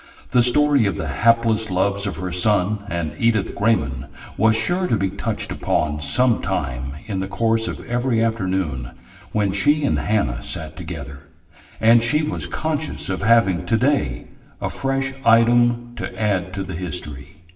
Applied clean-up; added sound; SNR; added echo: none; none; none; reverberation time 0.8 s.